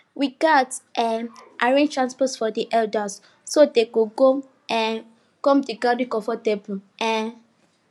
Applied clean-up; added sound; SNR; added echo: none; none; none; none.